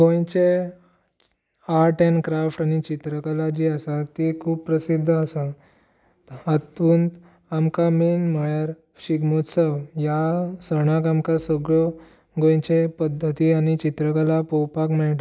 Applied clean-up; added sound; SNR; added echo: none; none; none; none.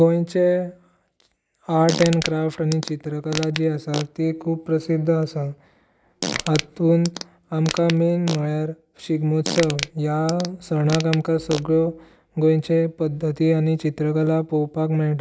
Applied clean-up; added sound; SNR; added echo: none; Fart; 10 dB; none.